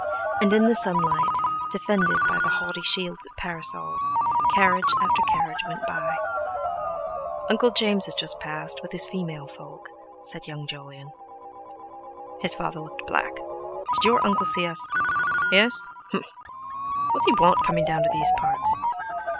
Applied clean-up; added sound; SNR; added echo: none; Ringtone; -1 dB; none.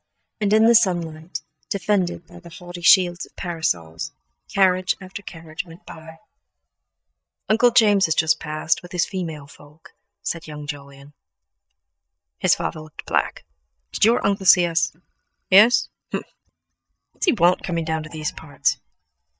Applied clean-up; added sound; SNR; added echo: neural mask model DeepFilterNet 3.